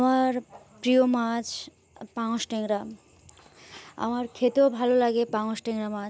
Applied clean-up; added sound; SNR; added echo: none; none; none; none.